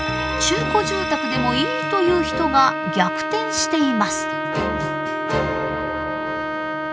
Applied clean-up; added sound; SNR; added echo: none; Trumpet; 2 dB; none.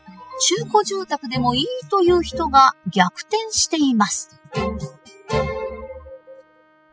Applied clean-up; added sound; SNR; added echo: classical method spectral subtraction.